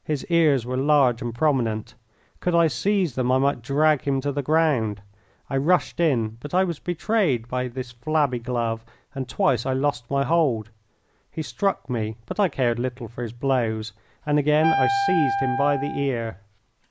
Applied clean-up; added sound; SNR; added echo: none; Wind instrument, woodwind instrument; 2 dB; none.